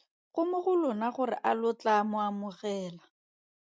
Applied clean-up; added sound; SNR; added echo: none; none; none; none.